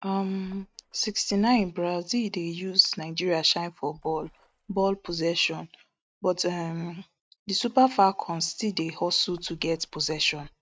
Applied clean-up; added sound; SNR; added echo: neural mask model RNNoise.